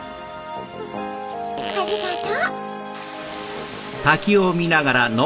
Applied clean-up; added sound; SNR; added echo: none; Fart; 10 dB; reverberation time 1.2 s.